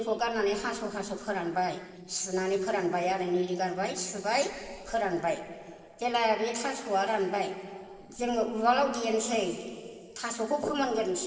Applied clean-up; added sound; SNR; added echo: neural separator model SepFormer DNS4.